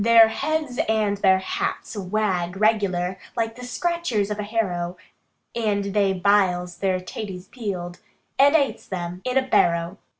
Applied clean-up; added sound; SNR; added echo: none; none; none; none.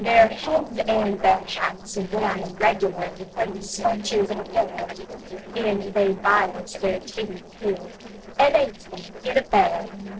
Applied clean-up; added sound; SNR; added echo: neural separator model SepFormer DNS4.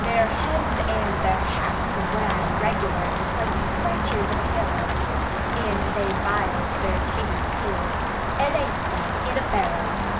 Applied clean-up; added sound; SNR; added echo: none; Rain; -5 dB; none.